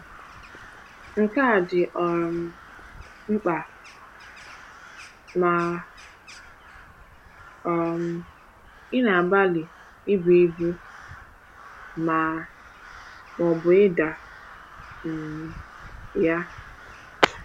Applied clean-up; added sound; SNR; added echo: none; Crow; 19 dB; none.